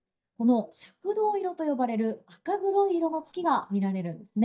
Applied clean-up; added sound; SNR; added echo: neural mask model DeepFilterNet 3.